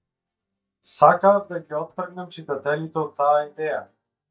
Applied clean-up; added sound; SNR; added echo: neural mask model DeepFilterNet 3.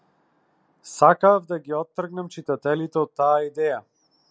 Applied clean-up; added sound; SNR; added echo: none; none; none; none.